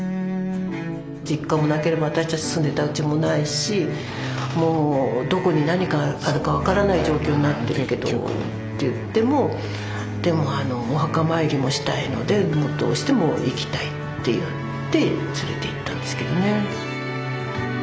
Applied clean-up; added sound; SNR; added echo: none; none; none; none.